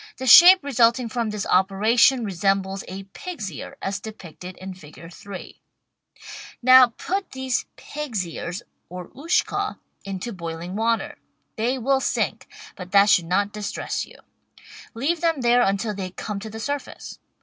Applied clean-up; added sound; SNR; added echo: none; none; none; none.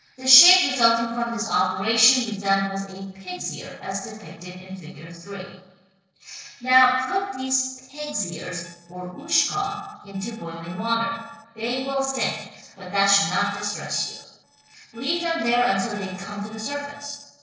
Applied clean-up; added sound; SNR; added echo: neural separator model SepFormer DNS4.